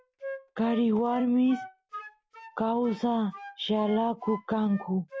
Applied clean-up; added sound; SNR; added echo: none; Wind instrument, woodwind instrument; 15 dB; none.